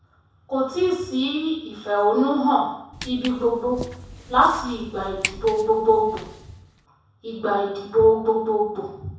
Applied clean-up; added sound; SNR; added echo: none; Walk, footsteps; 13 dB; reverberation time 0.7 s.